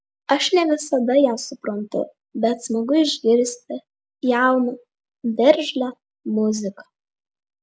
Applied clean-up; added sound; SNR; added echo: none; none; none; none.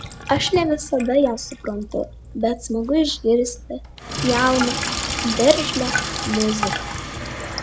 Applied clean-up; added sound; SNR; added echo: none; Sink (filling or washing); 6 dB; none.